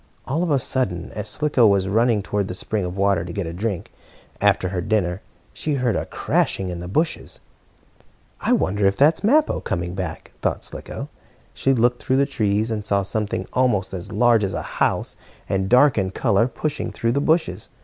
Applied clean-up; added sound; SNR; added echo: none; none; none; none.